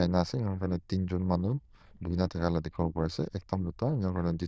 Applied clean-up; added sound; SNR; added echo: neural diffusion model UNIVERSE++.